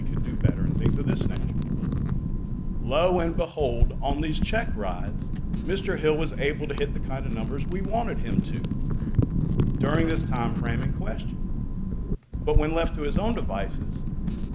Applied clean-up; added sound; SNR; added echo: none; Wind / Fire; -5 dB; none.